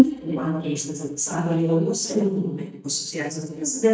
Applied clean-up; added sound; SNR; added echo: neural mask model DeepFilterNet 3.